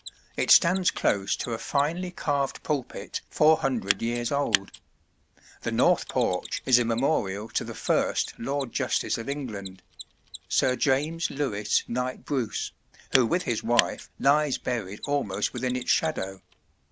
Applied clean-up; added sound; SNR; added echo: none; Mechanisms; 12 dB; none.